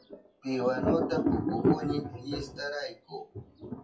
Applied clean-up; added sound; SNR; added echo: classical method WPE with log-MMSE.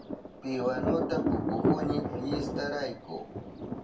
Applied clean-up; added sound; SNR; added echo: none; Thunder; -3 dB; reverberation time 0.2 s.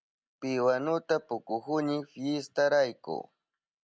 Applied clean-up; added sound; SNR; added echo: none; none; none; none.